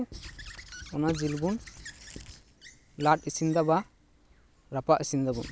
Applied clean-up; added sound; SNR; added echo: none; Squeak / Writing; 16 dB; none.